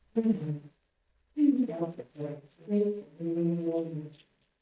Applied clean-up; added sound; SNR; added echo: neural mask model DeepFilterNet 3.